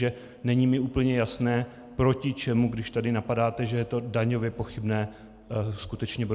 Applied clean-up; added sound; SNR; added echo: none; none; none; none.